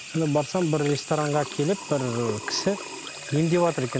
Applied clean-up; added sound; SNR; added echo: none; Sink (filling or washing) / Water tap, faucet; 11 dB; none.